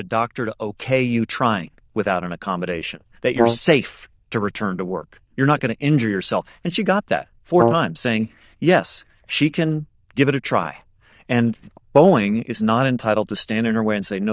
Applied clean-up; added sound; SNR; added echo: neural diffusion model UNIVERSE++.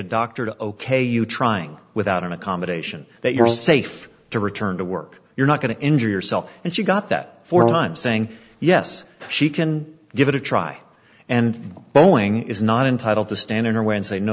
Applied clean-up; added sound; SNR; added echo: none; Brass instrument; 4 dB; none.